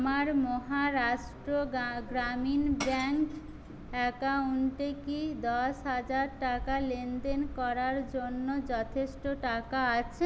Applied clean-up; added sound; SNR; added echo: none; Shatter / Crushing; 17 dB; none.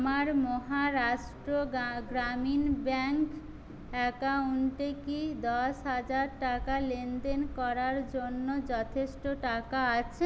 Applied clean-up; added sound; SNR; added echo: none; none; none; none.